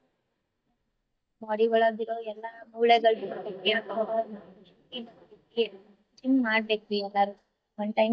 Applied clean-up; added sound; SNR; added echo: neural mask model DeepFilterNet 3.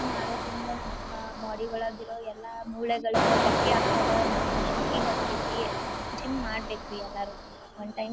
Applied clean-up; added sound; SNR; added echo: none; Engine; -4 dB; none.